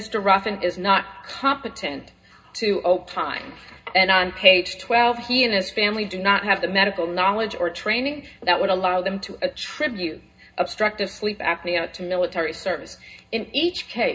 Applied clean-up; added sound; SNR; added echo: none; none; none; reverberation time 0.2 s.